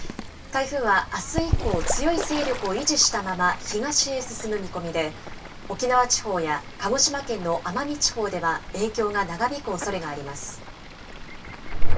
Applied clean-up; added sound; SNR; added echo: none; Bird / Fowl; 9 dB; reverberation time 0.2 s.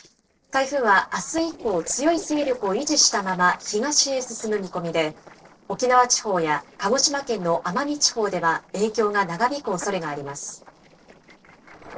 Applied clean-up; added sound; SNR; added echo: neural separator model SepFormer DNS4.